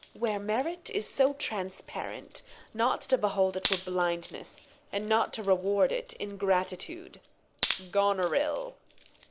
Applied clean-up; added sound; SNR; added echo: none; Wood; 14 dB; none.